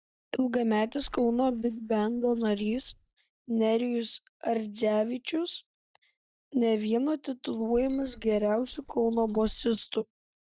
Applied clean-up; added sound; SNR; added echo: neural mask model DeepFilterNet 3.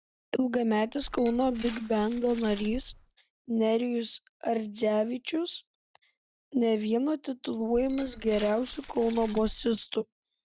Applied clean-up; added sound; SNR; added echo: none; Glass; 15 dB; none.